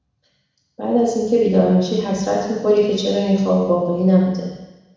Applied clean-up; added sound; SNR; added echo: none; none; none; reverberation time 1.1 s.